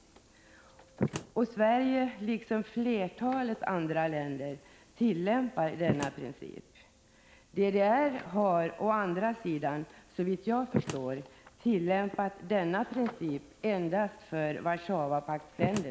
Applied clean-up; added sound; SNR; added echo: none; Slam; 12 dB; none.